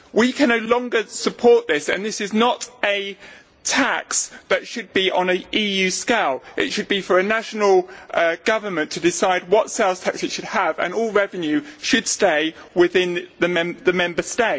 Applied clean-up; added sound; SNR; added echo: none; none; none; none.